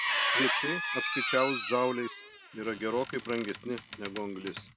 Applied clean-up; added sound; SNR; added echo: none; Squeak; -1 dB; none.